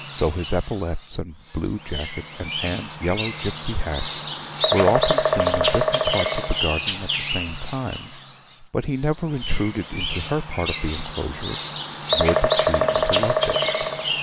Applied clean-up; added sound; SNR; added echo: none; Bird vocalization, bird call, bird song; -1 dB; none.